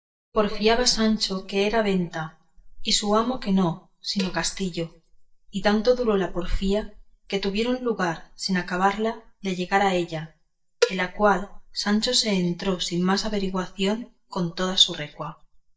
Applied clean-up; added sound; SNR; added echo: neural mask model DeepFilterNet 3.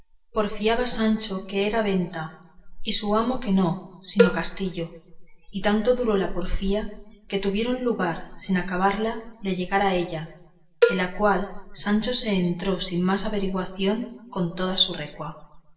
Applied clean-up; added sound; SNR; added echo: none; Cowbell; 4 dB; reverberation time 0.7 s.